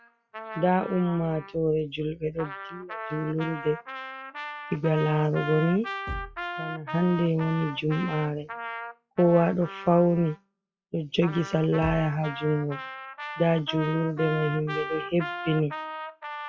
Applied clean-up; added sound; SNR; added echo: classical method log-MMSE.